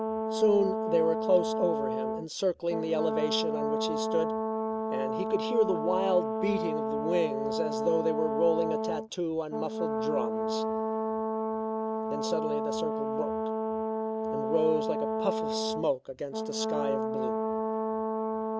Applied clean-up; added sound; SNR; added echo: none; Brass instrument; 0 dB; none.